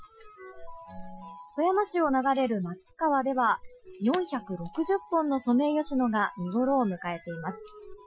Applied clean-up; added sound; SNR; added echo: classical method Wiener filter.